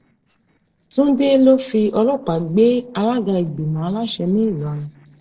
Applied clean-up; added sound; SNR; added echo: neural separator model SepFormer DNS4.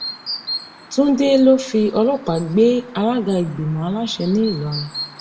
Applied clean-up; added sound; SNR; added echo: none; Chirp, tweet; 15 dB; reverberation time 0.6 s.